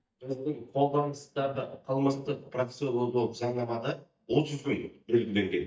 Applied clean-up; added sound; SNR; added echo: neural mask model DeepFilterNet 3.